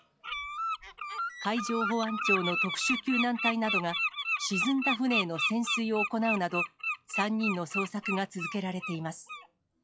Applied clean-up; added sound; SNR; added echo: classical method log-MMSE.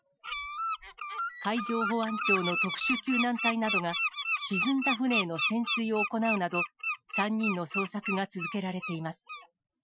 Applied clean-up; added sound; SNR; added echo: classical method Wiener filter.